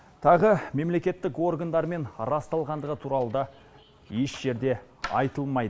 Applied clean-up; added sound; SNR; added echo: none; none; none; none.